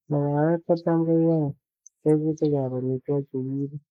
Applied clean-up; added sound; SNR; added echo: neural mask model Resemble Enhance denoiser.